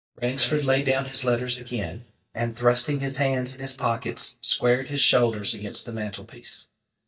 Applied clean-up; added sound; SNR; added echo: neural mask model DeepFilterNet 3.